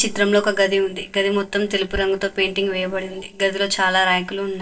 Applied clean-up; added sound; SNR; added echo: neural separator model SepFormer DNS4.